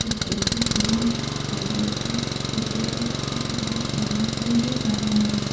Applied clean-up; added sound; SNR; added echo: none; Engine; 0 dB; reverberation time 0.9 s.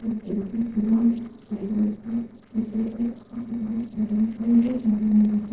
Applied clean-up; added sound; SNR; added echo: neural separator model SepFormer DNS4.